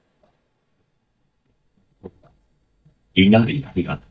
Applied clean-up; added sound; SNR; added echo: neural mask model DeepFilterNet 3.